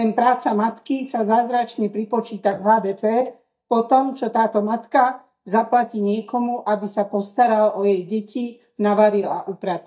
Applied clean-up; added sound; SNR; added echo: neural mask model DeepFilterNet 3.